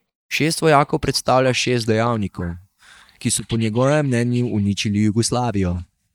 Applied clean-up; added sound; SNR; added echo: neural mask model DeepFilterNet 3.